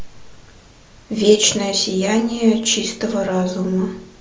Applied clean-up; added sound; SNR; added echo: none; none; none; none.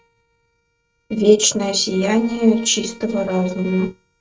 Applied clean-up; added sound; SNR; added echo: neural mask model RNNoise.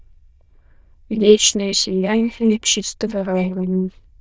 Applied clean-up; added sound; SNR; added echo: neural diffusion model UNIVERSE++.